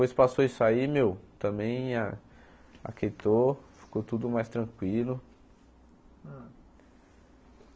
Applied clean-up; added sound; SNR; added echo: none; none; none; none.